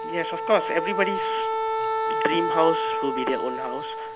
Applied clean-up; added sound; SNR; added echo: none; Wind instrument, woodwind instrument; 0 dB; none.